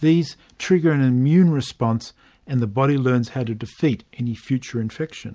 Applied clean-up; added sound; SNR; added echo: none; none; none; none.